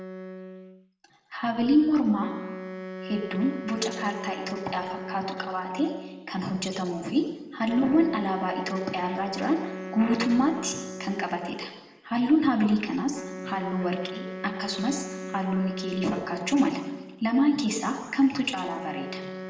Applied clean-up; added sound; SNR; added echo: none; Wind instrument, woodwind instrument; 11 dB; reverberation time 1.0 s.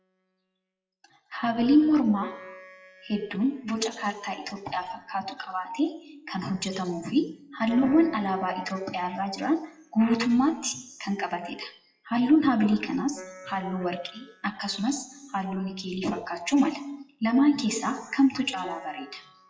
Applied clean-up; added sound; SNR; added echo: classical method WPE with log-MMSE.